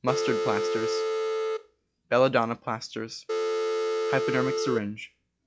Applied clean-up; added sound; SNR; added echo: classical method log-MMSE.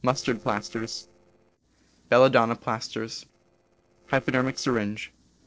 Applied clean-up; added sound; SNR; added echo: neural separator model SepFormer DNS4.